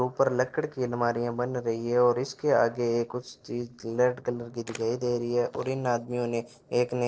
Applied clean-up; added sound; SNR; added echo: neural separator model SepFormer DNS4.